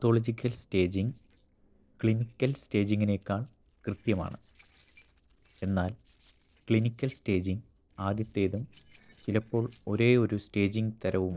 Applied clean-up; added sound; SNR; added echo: neural separator model SepFormer DNS4.